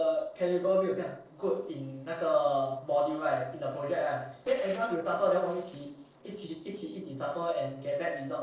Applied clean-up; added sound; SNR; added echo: neural separator model SepFormer DNS4.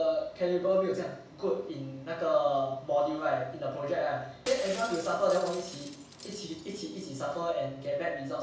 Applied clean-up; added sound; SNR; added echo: none; Shatter; 16 dB; reverberation time 0.7 s.